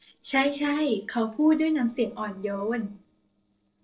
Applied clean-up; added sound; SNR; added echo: neural separator model SepFormer DNS4.